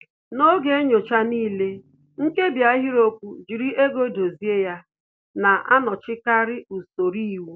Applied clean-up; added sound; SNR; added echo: none; none; none; none.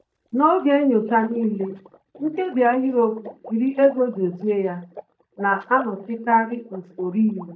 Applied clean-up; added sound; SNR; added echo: neural mask model DeepFilterNet 3.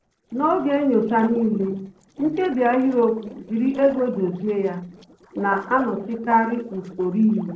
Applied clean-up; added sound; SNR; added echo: neural separator model SepFormer DNS4.